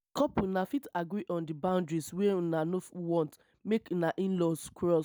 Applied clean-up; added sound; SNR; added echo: none; none; none; none.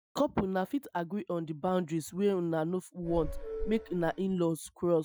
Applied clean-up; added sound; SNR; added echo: classical method Wiener filter.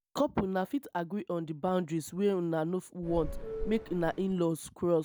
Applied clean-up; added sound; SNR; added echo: none; Subway, metro, underground / Doorbell; 7 dB; none.